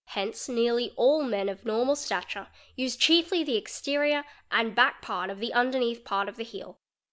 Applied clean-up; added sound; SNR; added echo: none; none; none; none.